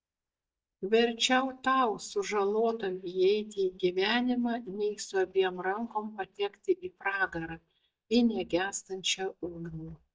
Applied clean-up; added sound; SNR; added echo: neural mask model DeepFilterNet 3.